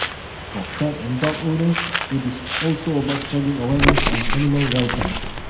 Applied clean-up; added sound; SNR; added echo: none; Bird; 2 dB; reverberation time 0.9 s.